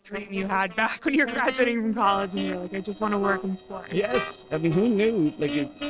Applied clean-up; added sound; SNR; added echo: neural separator model SepFormer DNS4.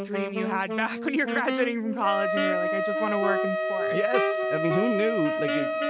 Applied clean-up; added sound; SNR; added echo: none; Wind instrument, woodwind instrument + Wind instrument, woodwind instrument; -1 dB; none.